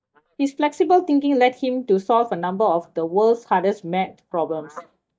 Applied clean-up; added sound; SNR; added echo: neural mask model DeepFilterNet 3.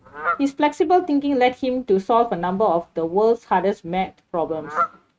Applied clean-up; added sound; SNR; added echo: neural mask model RNNoise.